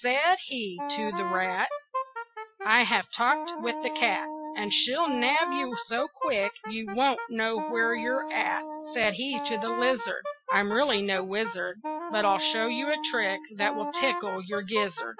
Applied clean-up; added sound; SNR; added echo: classical method Wiener filter.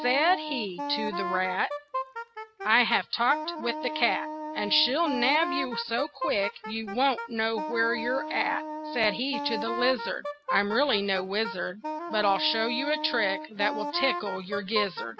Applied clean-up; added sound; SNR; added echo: none; Wind instrument, woodwind instrument; 7 dB; none.